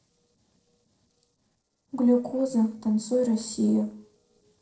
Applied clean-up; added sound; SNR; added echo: neural separator model SepFormer DNS4.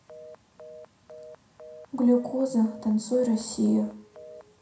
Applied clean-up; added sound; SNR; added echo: none; Telephone; 19 dB; reverberation time 0.5 s.